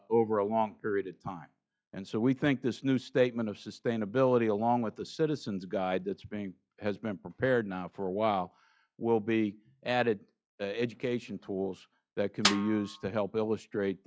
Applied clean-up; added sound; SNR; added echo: classical method log-MMSE.